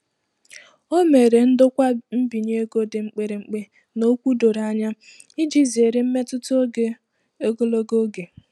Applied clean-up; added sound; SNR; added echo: none; none; none; none.